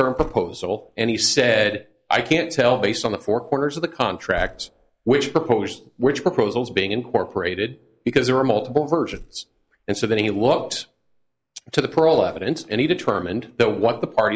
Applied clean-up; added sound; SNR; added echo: neural mask model Resemble Enhance denoiser.